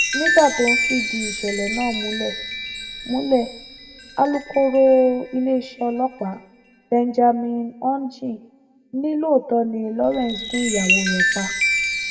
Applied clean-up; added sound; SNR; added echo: none; Chime; 5 dB; reverberation time 0.9 s.